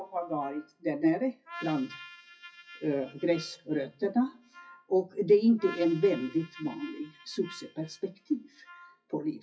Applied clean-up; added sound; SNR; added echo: classical method WPE with log-MMSE.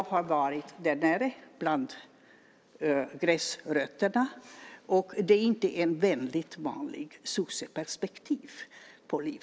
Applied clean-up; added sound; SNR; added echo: none; none; none; none.